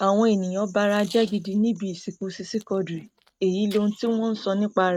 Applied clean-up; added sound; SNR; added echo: neural mask model RNNoise.